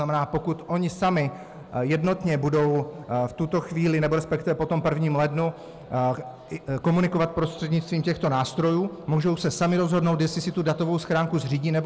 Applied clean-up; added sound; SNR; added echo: none; none; none; none.